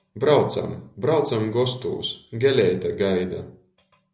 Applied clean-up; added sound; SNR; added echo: none; none; none; none.